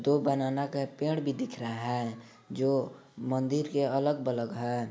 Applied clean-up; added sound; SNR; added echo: none; none; none; none.